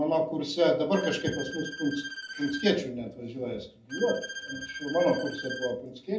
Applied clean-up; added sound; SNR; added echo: none; Bowed string instrument; 10 dB; reverberation time 0.4 s.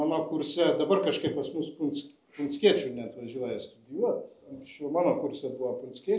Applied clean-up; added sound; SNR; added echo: none; none; none; none.